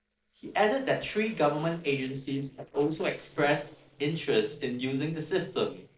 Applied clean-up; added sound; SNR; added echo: neural separator model SepFormer DNS4.